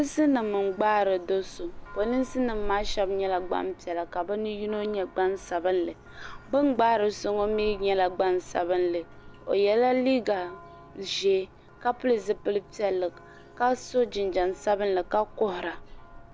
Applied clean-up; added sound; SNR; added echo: none; Church bell; 15 dB; none.